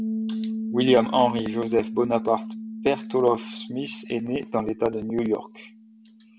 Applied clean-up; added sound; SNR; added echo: none; Piano; 8 dB; none.